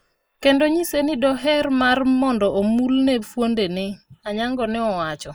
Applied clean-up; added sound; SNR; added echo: neural mask model Resemble Enhance denoiser.